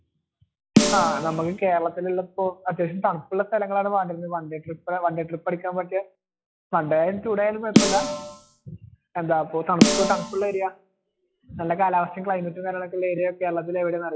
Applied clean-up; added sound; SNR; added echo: classical method log-MMSE.